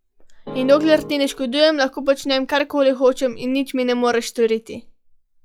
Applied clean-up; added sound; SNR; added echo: classical method log-MMSE.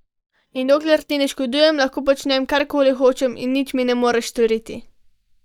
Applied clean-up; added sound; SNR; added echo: neural mask model DeepFilterNet 3.